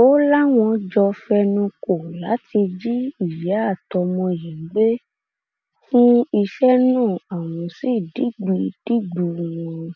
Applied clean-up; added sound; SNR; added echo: none; none; none; none.